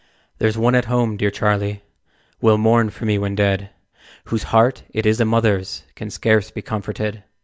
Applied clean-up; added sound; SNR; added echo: none; none; none; none.